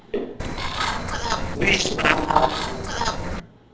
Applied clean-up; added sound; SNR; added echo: neural separator model SepFormer DNS4.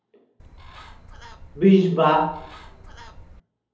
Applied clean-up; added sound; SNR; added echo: none; Bird; 20 dB; reverberation time 2.1 s.